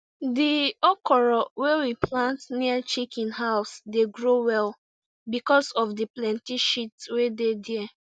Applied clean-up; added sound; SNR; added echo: none; none; none; none.